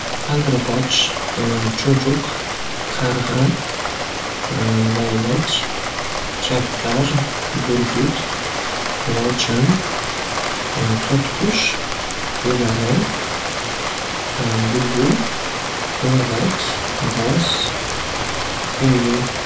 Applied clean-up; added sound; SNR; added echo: none; Rain; 2 dB; reverberation time 0.2 s.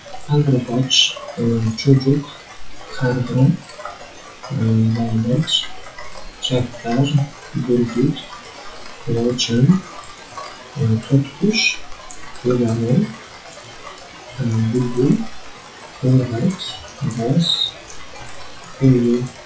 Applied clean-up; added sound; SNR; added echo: classical method WPE with log-MMSE.